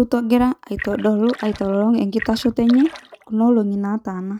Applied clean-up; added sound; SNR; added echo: neural mask model RNNoise.